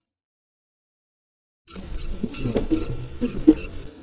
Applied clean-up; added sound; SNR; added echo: neural mask model DeepFilterNet 3.